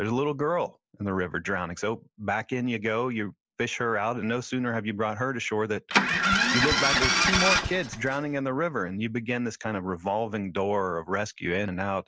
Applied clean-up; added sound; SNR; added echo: none; Engine starting; -4 dB; none.